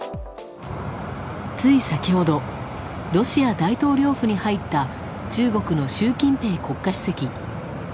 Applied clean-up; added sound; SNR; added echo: none; none; none; none.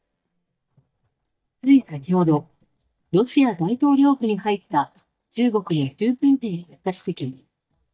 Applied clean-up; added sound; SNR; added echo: neural mask model DeepFilterNet 3.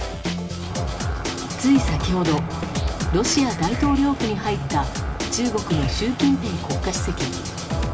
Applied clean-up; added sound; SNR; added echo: none; Drum kit; 3 dB; reverberation time 2.1 s.